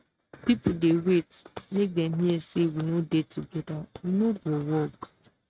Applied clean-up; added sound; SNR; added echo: neural mask model RNNoise.